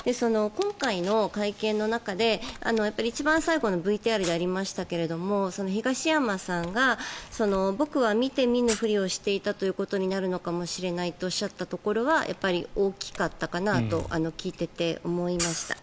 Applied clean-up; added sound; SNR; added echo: none; Camera; 17 dB; none.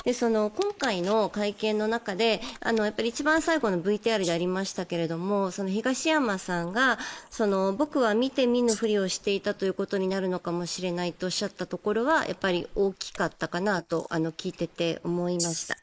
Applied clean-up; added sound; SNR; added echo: neural mask model Resemble Enhance denoiser.